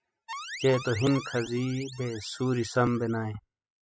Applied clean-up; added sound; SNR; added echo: classical method spectral subtraction.